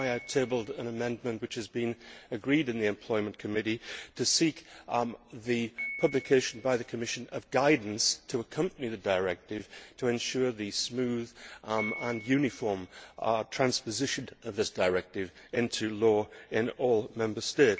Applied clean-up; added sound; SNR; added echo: none; Piano; 19 dB; none.